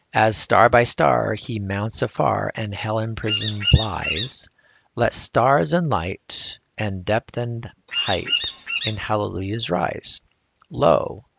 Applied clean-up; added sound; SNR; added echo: none; Bird vocalization, bird call, bird song; 4 dB; none.